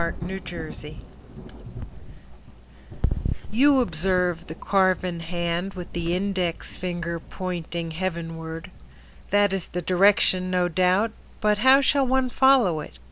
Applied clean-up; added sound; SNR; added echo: none; Thunder / Rain; 17 dB; none.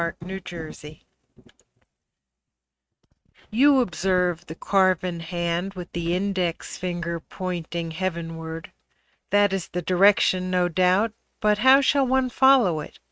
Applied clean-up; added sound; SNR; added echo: neural mask model RNNoise.